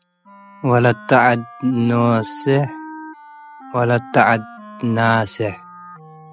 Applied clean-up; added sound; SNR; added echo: classical method spectral subtraction.